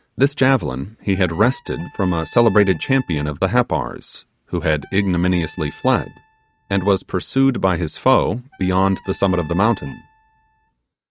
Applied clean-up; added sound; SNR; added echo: neural mask model RNNoise.